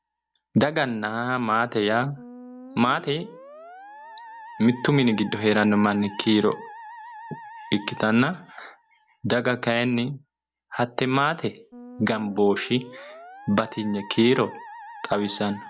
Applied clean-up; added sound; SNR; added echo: none; Musical instrument; 19 dB; none.